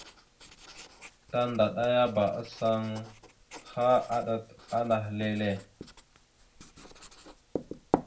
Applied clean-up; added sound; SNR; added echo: none; Writing; 11 dB; reverberation time 0.2 s.